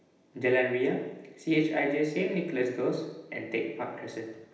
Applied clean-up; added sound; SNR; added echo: none; none; none; reverberation time 0.9 s.